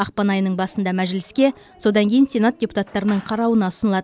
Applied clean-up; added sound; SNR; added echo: none; none; none; none.